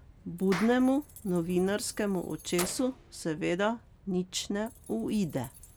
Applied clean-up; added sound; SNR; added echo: none; Clapping + Keys jangling; 15 dB; none.